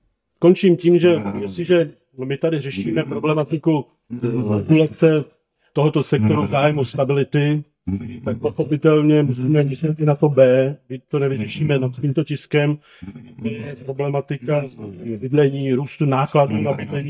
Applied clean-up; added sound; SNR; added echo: neural mask model DeepFilterNet 3.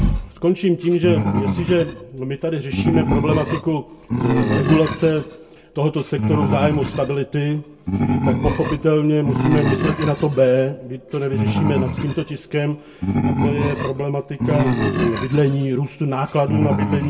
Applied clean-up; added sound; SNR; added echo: none; Animal; 2 dB; reverberation time 0.1 s.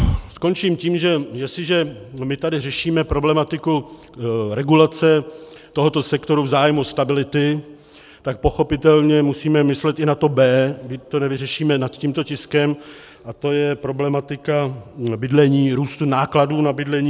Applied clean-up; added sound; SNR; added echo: none; none; none; none.